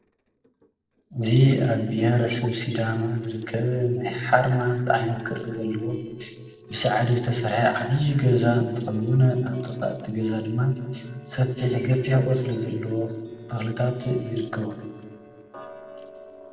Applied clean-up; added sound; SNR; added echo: neural separator model SepFormer DNS4.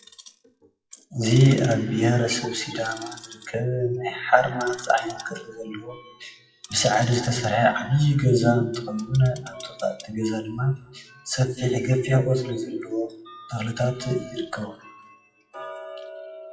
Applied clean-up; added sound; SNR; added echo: classical method WPE with log-MMSE.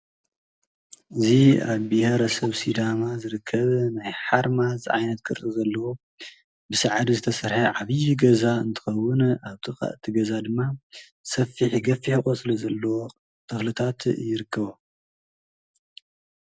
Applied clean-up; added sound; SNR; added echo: none; none; none; none.